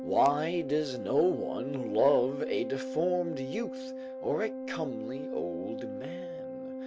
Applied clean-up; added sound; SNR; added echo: none; Organ; 7 dB; none.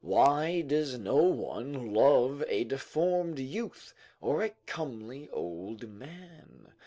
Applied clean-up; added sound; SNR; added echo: none; none; none; none.